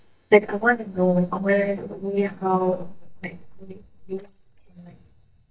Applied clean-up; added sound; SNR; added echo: neural mask model DeepFilterNet 3.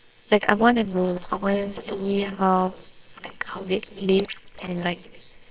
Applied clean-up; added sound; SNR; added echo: neural separator model SepFormer WHAMR!.